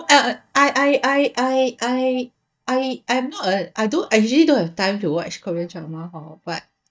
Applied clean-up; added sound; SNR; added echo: neural mask model DeepFilterNet 3.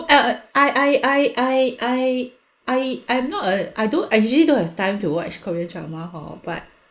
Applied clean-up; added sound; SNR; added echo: neural mask model Resemble Enhance denoiser.